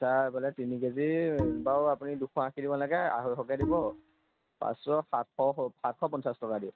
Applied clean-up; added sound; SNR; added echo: neural mask model RNNoise.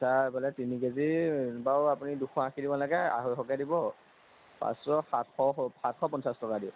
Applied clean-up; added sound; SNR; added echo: none; none; none; none.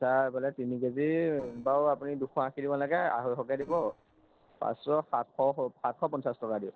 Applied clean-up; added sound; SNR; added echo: neural separator model SepFormer DNS4.